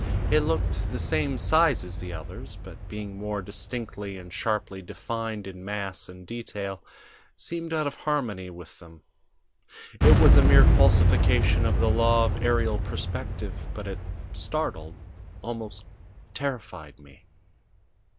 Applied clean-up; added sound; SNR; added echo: none; Boom; -4 dB; none.